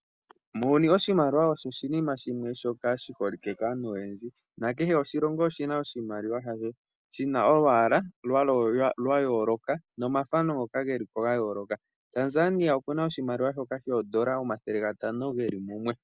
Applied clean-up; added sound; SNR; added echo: none; none; none; none.